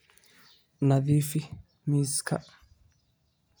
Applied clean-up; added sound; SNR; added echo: none; none; none; none.